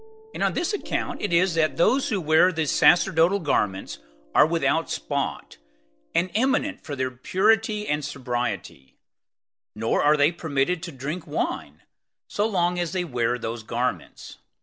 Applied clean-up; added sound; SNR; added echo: none; Piano; 20 dB; none.